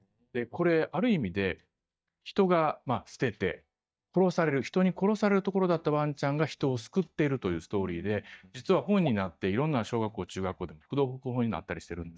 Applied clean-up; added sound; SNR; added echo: neural mask model DeepFilterNet 3.